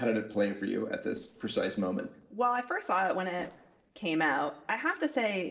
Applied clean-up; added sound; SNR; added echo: neural separator model SepFormer DNS4.